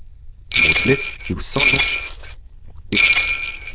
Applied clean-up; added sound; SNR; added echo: neural diffusion model UNIVERSE++.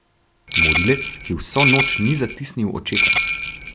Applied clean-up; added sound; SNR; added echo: none; Bell; -3 dB; none.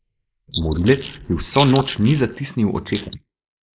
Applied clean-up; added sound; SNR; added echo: neural mask model Resemble Enhance denoiser.